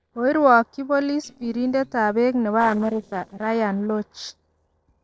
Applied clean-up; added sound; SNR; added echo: neural separator model SepFormer DNS4.